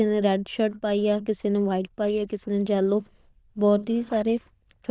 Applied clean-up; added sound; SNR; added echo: neural diffusion model UNIVERSE++.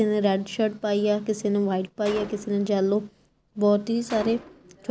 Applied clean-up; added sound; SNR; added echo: none; Gunshot, gunfire; 19 dB; none.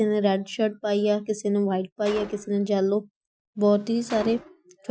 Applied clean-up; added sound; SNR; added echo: classical method Wiener filter.